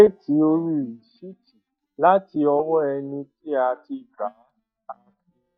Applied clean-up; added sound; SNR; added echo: neural mask model DeepFilterNet 3.